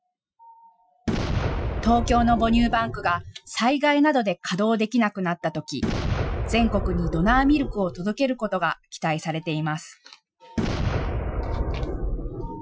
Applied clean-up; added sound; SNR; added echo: classical method Wiener filter.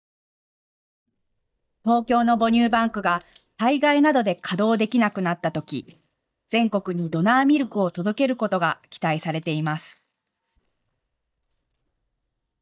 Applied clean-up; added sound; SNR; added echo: neural mask model DeepFilterNet 3.